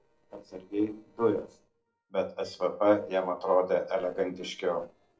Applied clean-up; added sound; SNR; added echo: neural separator model SepFormer DNS4.